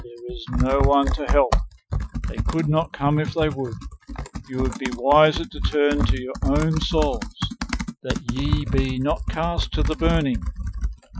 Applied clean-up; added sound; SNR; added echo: classical method Wiener filter.